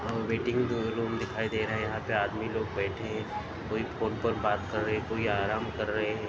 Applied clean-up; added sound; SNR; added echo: none; none; none; none.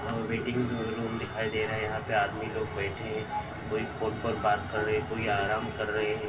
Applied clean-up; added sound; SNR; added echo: none; none; none; reverberation time 0.2 s.